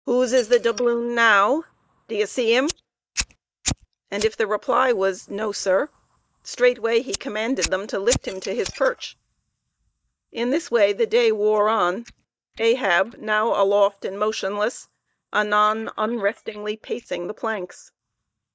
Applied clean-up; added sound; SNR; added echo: neural mask model DeepFilterNet 3.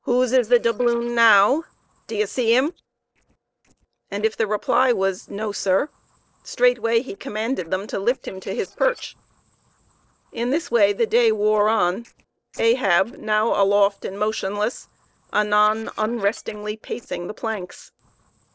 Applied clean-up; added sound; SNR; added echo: neural separator model SepFormer DNS4.